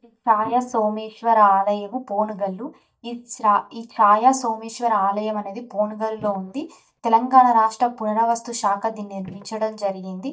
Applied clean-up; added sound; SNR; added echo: neural mask model DeepFilterNet 3.